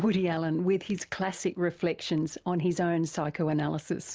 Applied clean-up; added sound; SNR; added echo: none; none; none; none.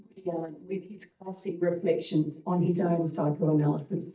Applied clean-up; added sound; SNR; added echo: neural mask model DeepFilterNet 3.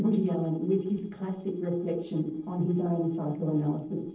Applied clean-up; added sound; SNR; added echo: neural separator model SepFormer DNS4.